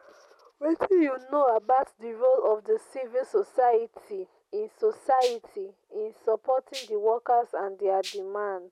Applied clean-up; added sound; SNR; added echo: none; Rattle (instrument); 14 dB; none.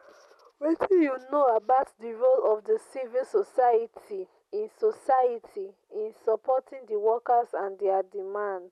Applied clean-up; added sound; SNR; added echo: none; none; none; none.